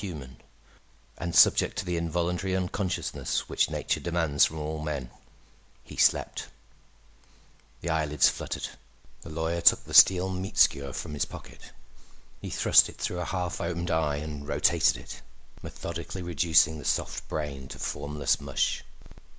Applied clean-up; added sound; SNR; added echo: none; none; none; none.